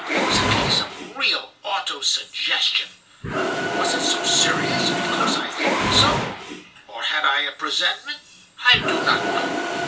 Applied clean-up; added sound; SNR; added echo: none; Mechanisms; 1 dB; reverberation time 0.2 s.